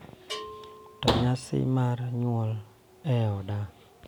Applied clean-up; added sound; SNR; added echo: none; Bell; 19 dB; none.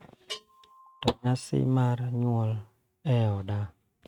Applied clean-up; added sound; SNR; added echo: neural mask model RNNoise.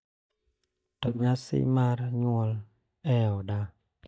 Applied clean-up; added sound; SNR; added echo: neural mask model DeepFilterNet 3.